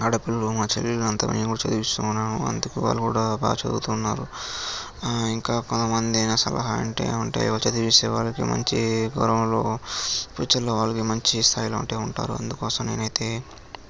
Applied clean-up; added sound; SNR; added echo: none; none; none; none.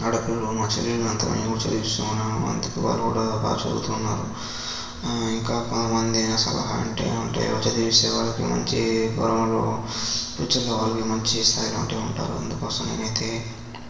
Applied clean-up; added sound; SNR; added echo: none; Mechanisms; 18 dB; reverberation time 1.2 s.